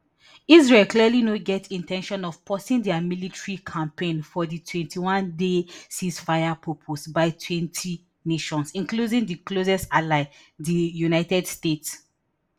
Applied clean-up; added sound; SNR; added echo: none; none; none; reverberation time 0.2 s.